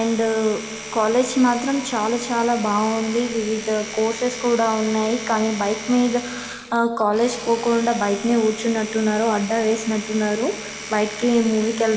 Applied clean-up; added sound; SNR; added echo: none; Domestic sounds, home sounds; 13 dB; reverberation time 2.5 s.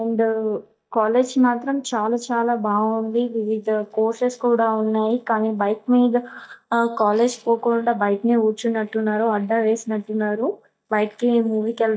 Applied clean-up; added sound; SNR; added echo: neural mask model DeepFilterNet 3.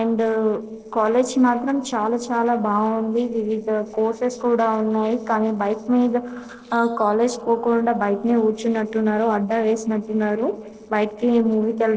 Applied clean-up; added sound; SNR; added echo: neural separator model SepFormer DNS4.